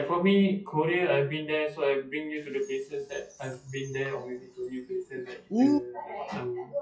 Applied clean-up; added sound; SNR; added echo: classical method WPE with log-MMSE.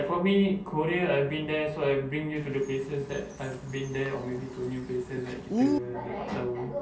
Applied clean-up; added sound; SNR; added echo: none; Bird; 5 dB; reverberation time 0.2 s.